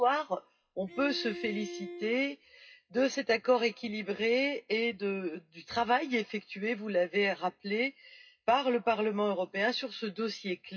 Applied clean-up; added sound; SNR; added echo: classical method WPE with log-MMSE.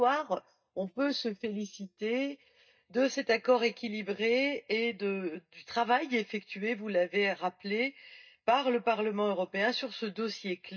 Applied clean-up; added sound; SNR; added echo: neural mask model DeepFilterNet 3.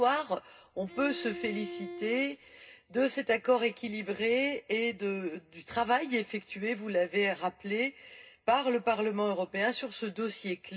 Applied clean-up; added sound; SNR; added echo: none; Bowed string instrument; 11 dB; reverberation time 0.2 s.